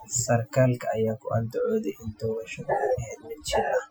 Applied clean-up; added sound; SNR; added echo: classical method Wiener filter.